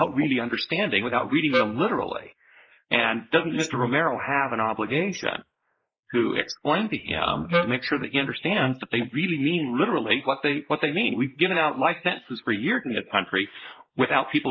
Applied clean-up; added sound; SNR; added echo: neural mask model Resemble Enhance denoiser.